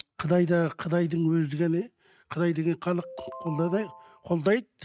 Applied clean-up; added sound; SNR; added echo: neural mask model RNNoise.